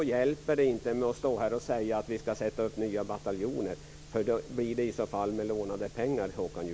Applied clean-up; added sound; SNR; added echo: none; none; none; none.